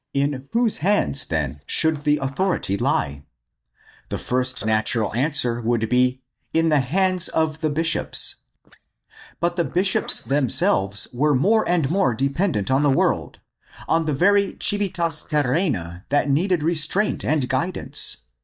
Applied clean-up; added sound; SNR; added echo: neural mask model DeepFilterNet 3.